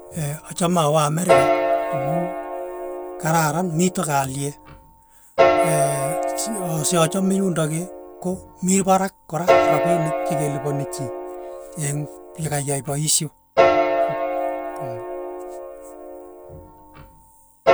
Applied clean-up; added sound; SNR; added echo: none; Piano; -1 dB; none.